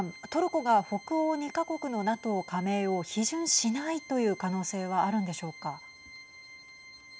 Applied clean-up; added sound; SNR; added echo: none; Organ; 19 dB; none.